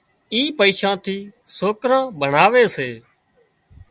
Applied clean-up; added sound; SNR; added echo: none; none; none; none.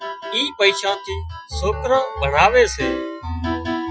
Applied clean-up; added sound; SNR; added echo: classical method Wiener filter.